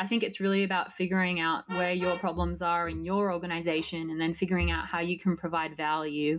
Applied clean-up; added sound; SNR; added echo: none; Vehicle horn, car horn, honking; 19 dB; reverberation time 0.3 s.